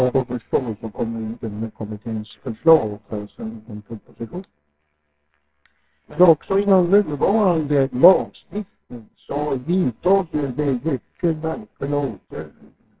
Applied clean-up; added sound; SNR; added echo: neural separator model SepFormer WHAMR!.